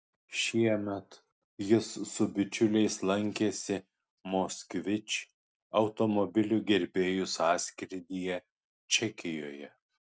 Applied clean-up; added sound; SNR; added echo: none; none; none; none.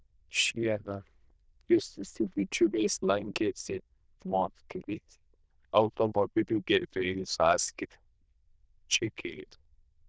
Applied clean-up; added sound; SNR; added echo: neural diffusion model UNIVERSE++.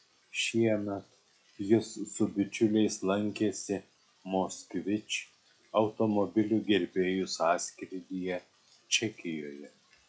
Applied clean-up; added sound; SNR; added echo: classical method log-MMSE.